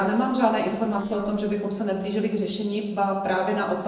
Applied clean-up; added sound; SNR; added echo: neural separator model SepFormer DNS4.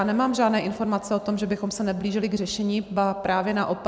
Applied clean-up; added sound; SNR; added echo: none; none; none; none.